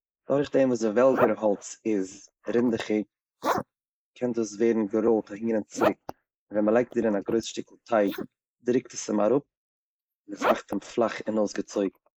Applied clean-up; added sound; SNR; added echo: neural mask model Resemble Enhance denoiser.